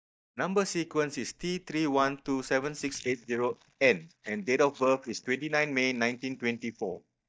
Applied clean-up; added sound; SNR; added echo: neural mask model DeepFilterNet 3.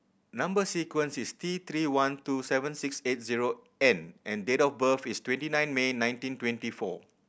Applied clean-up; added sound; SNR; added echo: none; none; none; none.